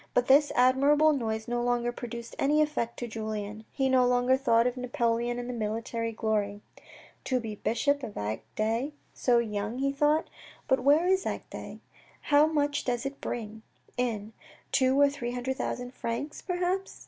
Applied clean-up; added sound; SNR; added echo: none; none; none; none.